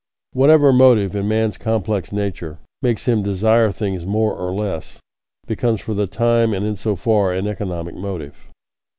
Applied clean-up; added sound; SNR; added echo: none; none; none; none.